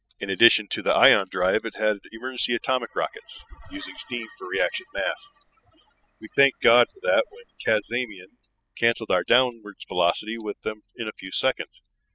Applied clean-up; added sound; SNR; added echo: classical method spectral subtraction.